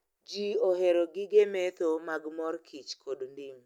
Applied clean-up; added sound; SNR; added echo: none; none; none; none.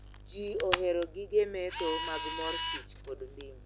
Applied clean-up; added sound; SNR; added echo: none; Camera; -3 dB; none.